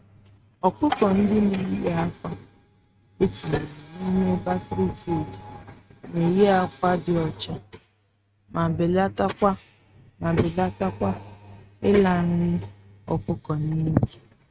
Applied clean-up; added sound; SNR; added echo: neural mask model RNNoise.